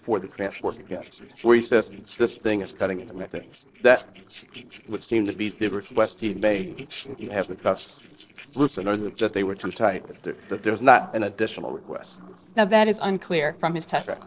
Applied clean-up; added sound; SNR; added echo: neural separator model SepFormer DNS4.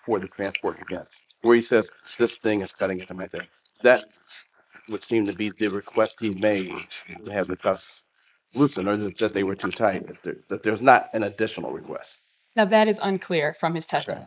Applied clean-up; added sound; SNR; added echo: neural mask model Resemble Enhance denoiser.